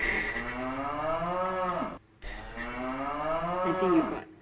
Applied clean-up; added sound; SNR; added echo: none; Livestock, farm animals, working animals; -3 dB; reverberation time 1.7 s.